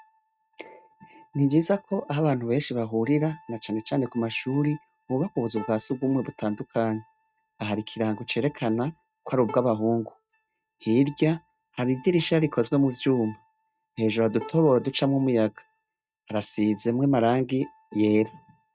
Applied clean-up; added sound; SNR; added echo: neural mask model RNNoise.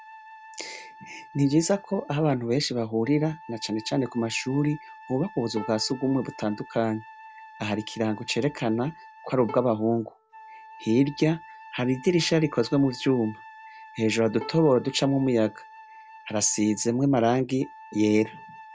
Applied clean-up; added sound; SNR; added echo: none; Bowed string instrument + Wind instrument, woodwind instrument; 19 dB; none.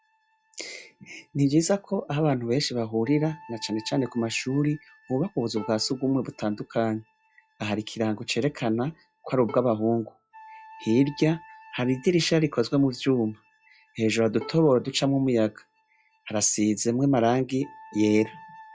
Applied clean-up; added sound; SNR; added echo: classical method log-MMSE.